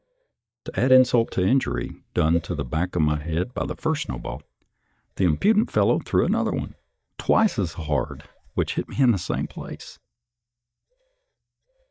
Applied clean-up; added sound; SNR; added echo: neural mask model DeepFilterNet 3.